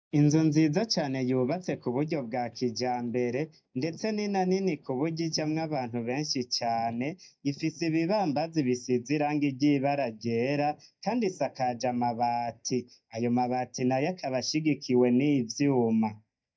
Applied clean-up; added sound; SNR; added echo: neural mask model DeepFilterNet 3.